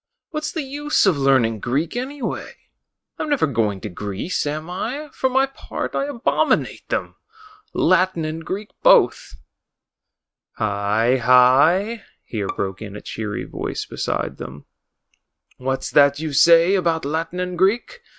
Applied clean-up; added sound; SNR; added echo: neural mask model RNNoise.